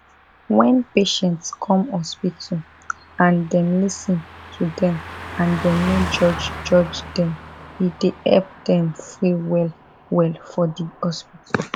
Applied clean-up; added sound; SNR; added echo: none; Car passing by; 14 dB; none.